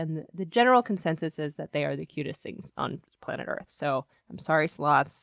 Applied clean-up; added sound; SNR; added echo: none; none; none; none.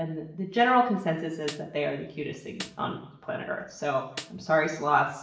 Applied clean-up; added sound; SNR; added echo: none; Snare drum; 16 dB; reverberation time 0.7 s.